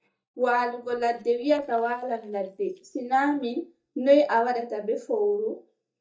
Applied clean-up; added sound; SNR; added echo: neural mask model DeepFilterNet 3.